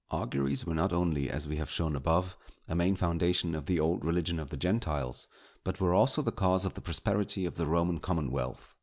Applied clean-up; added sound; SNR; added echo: none; none; none; none.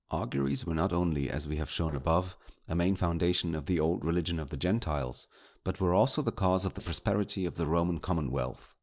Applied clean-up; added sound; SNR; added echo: neural separator model SepFormer DNS4.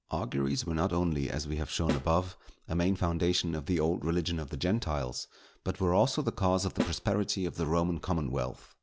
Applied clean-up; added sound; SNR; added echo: none; Snare drum; 9 dB; none.